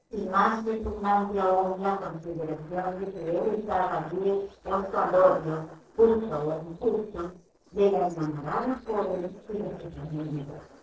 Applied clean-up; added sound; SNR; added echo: neural separator model SepFormer DNS4.